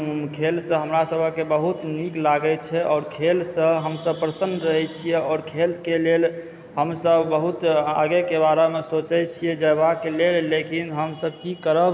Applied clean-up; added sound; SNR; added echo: none; none; none; none.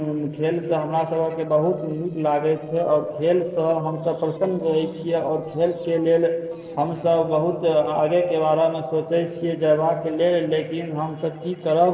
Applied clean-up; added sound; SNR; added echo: neural separator model SepFormer DNS4.